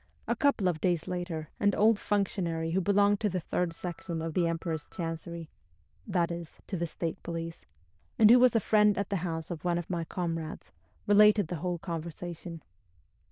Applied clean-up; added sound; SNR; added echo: neural diffusion model UNIVERSE++.